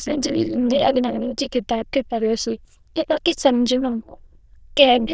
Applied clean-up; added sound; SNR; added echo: neural diffusion model UNIVERSE++.